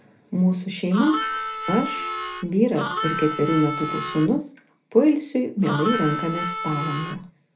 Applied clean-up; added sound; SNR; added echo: none; Harmonica; 5 dB; reverberation time 0.3 s.